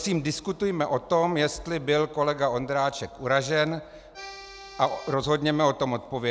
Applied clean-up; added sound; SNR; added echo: none; Accordion; 16 dB; none.